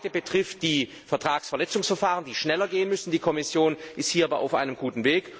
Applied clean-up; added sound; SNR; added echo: none; none; none; none.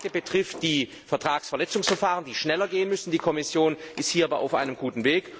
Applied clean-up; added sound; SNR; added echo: none; Tools; 17 dB; none.